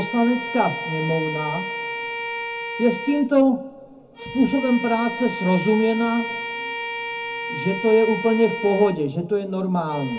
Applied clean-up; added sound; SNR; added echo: none; Bowed string instrument; 8 dB; reverberation time 0.3 s.